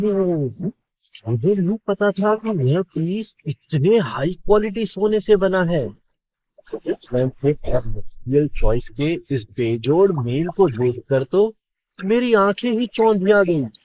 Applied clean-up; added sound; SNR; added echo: neural mask model Resemble Enhance denoiser.